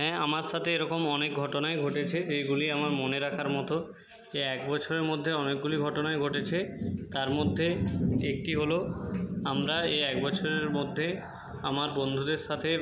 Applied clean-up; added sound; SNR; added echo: none; none; none; none.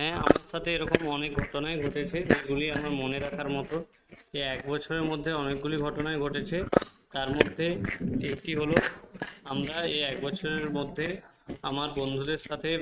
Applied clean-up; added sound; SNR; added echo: neural mask model RNNoise.